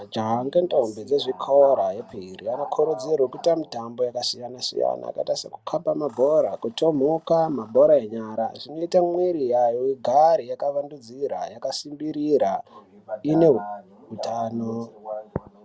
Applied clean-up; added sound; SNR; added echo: none; none; none; none.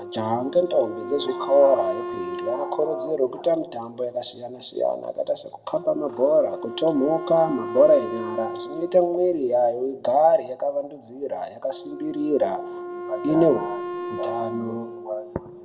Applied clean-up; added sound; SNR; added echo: none; Wind instrument, woodwind instrument; 11 dB; reverberation time 2.1 s.